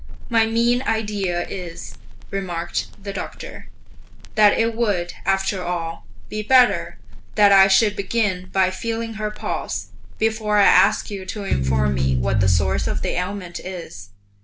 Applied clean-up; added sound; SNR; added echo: none; Crackle; 3 dB; none.